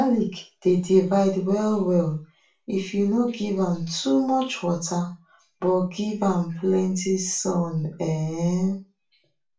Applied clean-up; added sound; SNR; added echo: none; none; none; reverberation time 0.3 s.